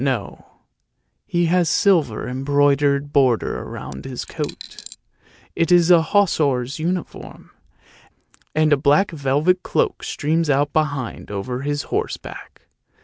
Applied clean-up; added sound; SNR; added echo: none; Coin (dropping); 19 dB; none.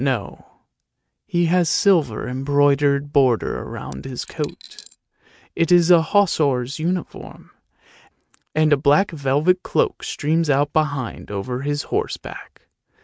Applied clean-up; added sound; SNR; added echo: neural mask model RNNoise.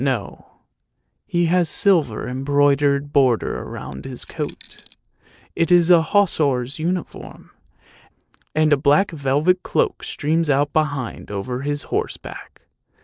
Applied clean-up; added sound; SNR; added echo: neural separator model SepFormer DNS4.